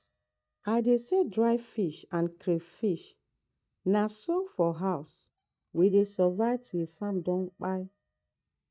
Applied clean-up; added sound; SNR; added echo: neural mask model DeepFilterNet 3.